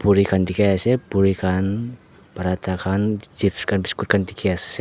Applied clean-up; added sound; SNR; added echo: none; none; none; none.